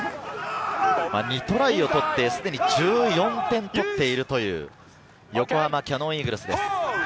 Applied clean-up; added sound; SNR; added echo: none; none; none; none.